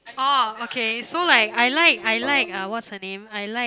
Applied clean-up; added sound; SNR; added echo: none; Burping, eructation + Bowed string instrument; 18 dB; none.